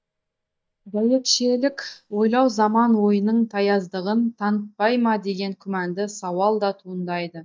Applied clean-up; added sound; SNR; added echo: neural mask model DeepFilterNet 3.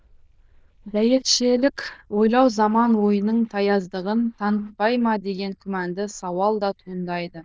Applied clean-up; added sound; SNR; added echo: neural diffusion model UNIVERSE++.